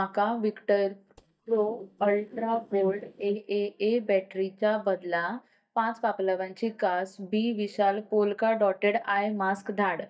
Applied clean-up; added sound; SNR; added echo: neural mask model DeepFilterNet 3.